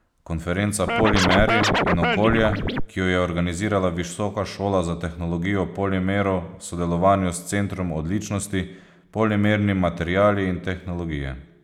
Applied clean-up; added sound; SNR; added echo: none; Scratching (performance technique); -1 dB; none.